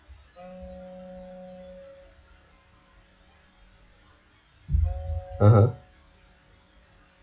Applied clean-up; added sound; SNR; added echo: classical method log-MMSE.